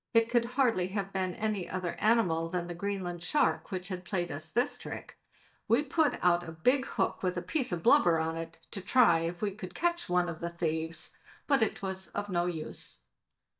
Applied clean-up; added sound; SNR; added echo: neural mask model DeepFilterNet 3.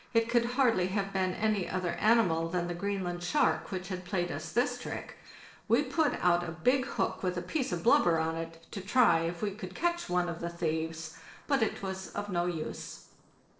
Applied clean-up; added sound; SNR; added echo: neural separator model SepFormer DNS4.